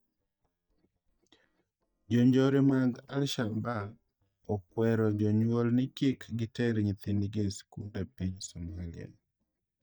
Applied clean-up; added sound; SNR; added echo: neural mask model DeepFilterNet 3.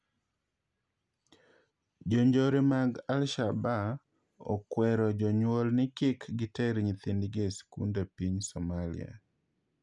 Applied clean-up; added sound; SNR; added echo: none; none; none; none.